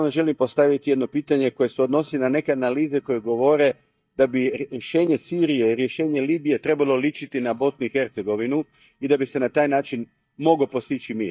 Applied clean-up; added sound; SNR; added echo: neural mask model DeepFilterNet 3.